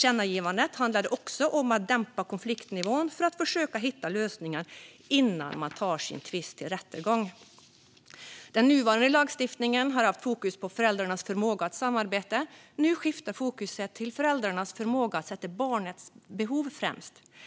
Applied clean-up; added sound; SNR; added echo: none; none; none; none.